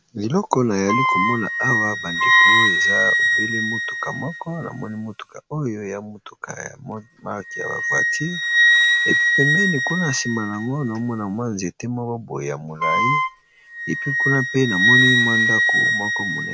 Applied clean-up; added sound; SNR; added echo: none; Wind instrument, woodwind instrument + Wind instrument, woodwind instrument; -5 dB; none.